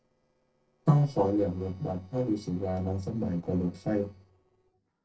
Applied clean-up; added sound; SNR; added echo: neural separator model SepFormer DNS4.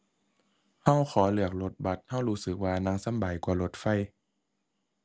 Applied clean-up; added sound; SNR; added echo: none; none; none; none.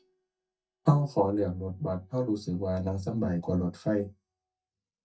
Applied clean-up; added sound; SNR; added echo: neural mask model DeepFilterNet 3.